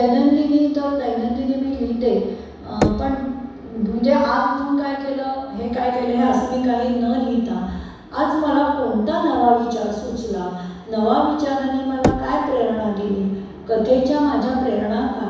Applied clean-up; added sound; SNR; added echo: none; Knock / Wood; 9 dB; reverberation time 1.1 s.